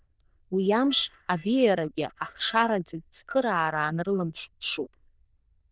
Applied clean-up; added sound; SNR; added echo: neural diffusion model UNIVERSE++.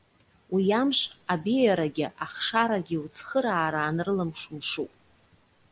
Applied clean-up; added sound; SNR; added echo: none; none; none; none.